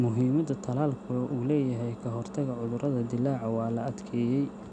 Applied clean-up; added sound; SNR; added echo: none; Engine; 13 dB; none.